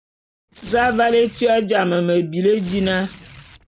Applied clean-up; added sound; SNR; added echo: none; Tearing; 18 dB; none.